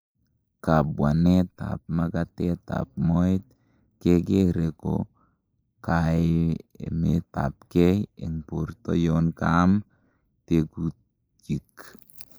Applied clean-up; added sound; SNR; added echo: neural mask model Resemble Enhance denoiser.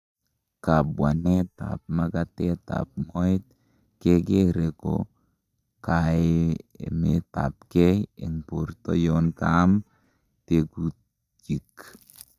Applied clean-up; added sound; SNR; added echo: neural mask model DeepFilterNet 3.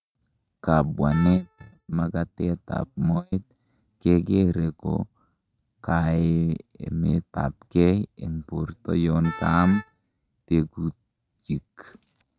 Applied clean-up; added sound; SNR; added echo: neural mask model RNNoise.